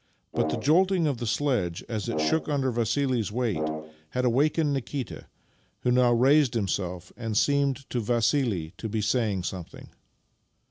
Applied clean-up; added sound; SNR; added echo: none; Brass instrument; 8 dB; none.